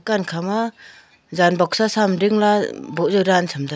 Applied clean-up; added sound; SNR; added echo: none; none; none; none.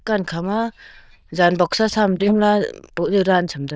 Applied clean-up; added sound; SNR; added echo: neural diffusion model UNIVERSE++.